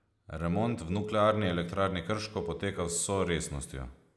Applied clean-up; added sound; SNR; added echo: none; Telephone; 11 dB; none.